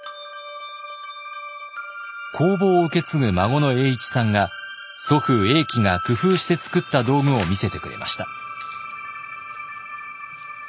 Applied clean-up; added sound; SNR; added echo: none; none; none; none.